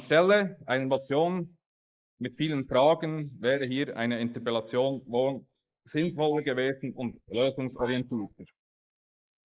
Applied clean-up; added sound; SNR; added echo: neural mask model Resemble Enhance denoiser.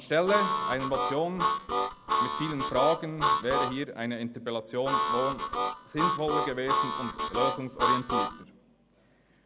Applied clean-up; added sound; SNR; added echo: none; Harmonica; -3 dB; none.